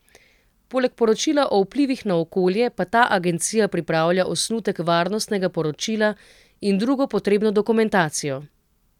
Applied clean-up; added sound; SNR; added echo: none; none; none; none.